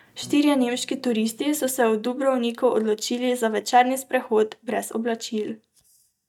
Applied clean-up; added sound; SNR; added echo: neural mask model DeepFilterNet 3.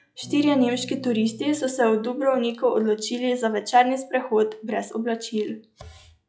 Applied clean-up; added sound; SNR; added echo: classical method log-MMSE.